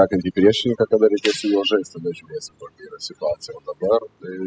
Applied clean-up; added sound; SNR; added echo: classical method spectral subtraction.